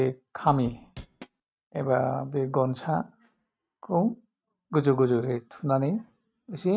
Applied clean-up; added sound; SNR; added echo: neural mask model RNNoise.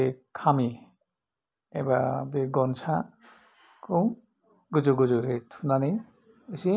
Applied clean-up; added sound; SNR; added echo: none; none; none; none.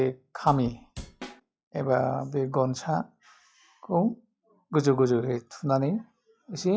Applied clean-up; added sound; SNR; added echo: classical method log-MMSE.